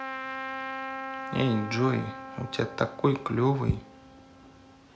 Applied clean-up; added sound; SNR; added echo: none; Trumpet; 9 dB; none.